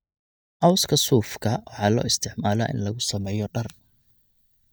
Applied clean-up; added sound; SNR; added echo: neural mask model DeepFilterNet 3.